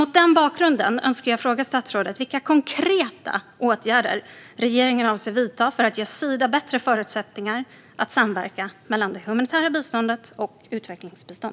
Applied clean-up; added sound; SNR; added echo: none; none; none; none.